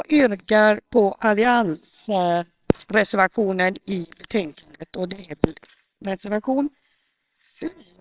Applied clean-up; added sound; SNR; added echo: neural separator model SepFormer WHAMR!.